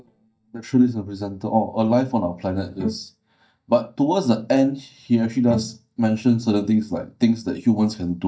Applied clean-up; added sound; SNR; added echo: neural mask model DeepFilterNet 3.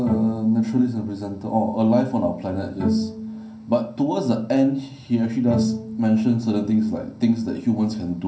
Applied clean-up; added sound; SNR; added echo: none; Bowed string instrument; 8 dB; reverberation time 0.6 s.